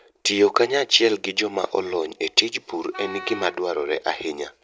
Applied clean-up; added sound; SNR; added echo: none; Wind instrument, woodwind instrument; 15 dB; none.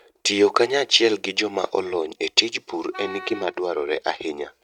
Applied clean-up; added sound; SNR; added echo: neural mask model RNNoise.